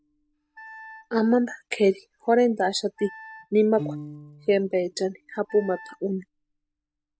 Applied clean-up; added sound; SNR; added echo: none; Wind instrument, woodwind instrument + Piano; 18 dB; none.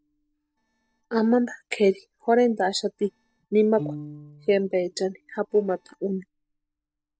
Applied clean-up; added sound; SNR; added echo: neural separator model SepFormer DNS4.